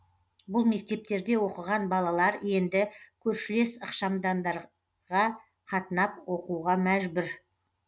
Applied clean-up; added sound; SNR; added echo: none; none; none; none.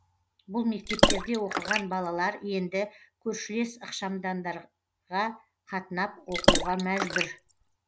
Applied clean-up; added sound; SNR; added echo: none; Water / Splash, splatter; -4 dB; none.